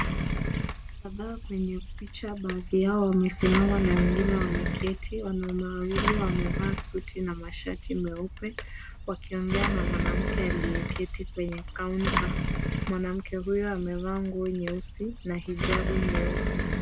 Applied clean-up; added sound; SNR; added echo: none; Engine; 0 dB; none.